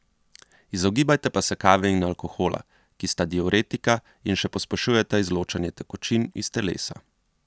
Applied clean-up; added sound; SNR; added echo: none; none; none; none.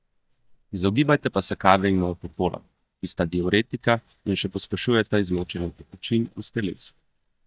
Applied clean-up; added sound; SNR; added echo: neural mask model DeepFilterNet 3.